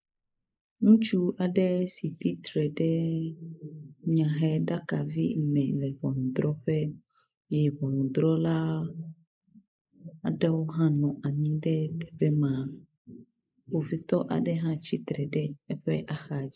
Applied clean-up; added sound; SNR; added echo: neural mask model Resemble Enhance denoiser.